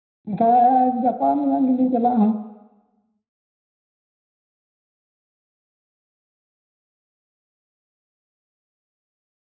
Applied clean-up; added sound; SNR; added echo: none; none; none; reverberation time 0.9 s.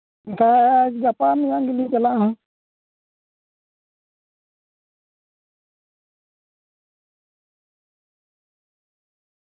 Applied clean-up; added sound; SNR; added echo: none; none; none; none.